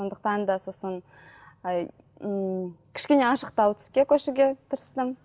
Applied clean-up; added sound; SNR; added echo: none; none; none; none.